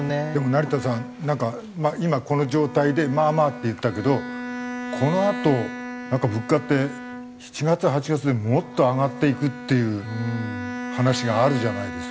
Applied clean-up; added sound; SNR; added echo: none; Bowed string instrument; 11 dB; none.